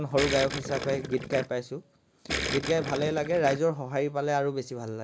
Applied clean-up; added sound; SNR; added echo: none; Gurgling; 7 dB; none.